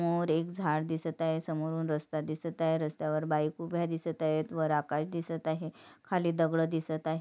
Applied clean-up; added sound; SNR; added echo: none; none; none; none.